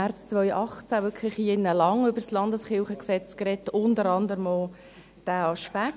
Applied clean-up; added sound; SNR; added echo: none; none; none; none.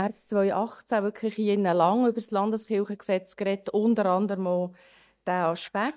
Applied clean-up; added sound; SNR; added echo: neural mask model DeepFilterNet 3.